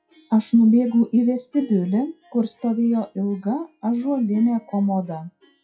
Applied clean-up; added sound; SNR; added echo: classical method WPE with log-MMSE.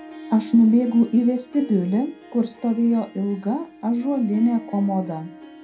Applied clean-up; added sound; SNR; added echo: none; Harp; 18 dB; reverberation time 0.2 s.